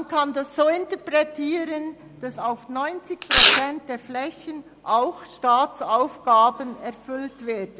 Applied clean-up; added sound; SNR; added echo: none; Domestic sounds, home sounds; -4 dB; none.